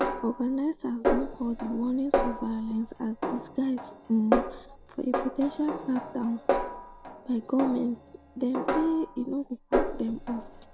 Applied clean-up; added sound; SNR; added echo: none; Snare drum; 2 dB; none.